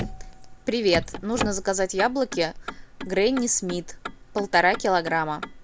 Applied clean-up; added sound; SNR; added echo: none; Motor vehicle (road); 10 dB; none.